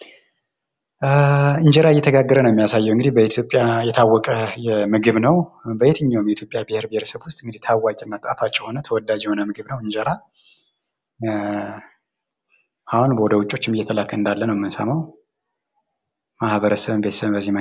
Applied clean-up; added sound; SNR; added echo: none; none; none; none.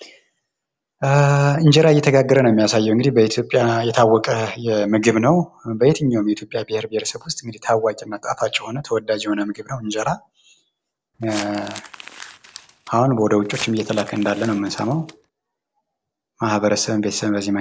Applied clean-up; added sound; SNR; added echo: neural separator model SepFormer DNS4.